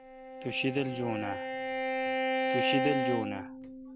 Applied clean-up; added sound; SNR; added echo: none; Bowed string instrument; -2 dB; none.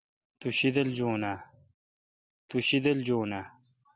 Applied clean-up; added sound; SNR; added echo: none; none; none; none.